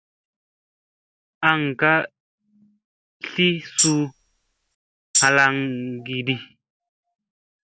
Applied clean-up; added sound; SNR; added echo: none; Tambourine; 0 dB; none.